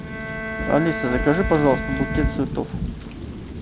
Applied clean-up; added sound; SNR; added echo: none; Thunder / Rain + Bowed string instrument; 3 dB; none.